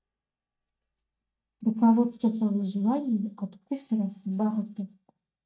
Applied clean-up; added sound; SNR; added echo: neural mask model DeepFilterNet 3.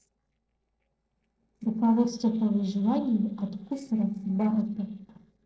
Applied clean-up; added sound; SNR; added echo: neural separator model SepFormer DNS4.